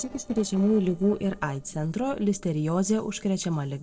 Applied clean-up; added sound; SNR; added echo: neural separator model SepFormer DNS4.